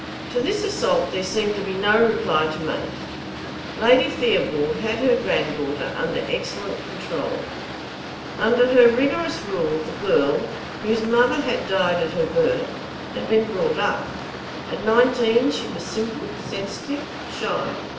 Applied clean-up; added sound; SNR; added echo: none; Boat, Water vehicle; 9 dB; reverberation time 0.8 s.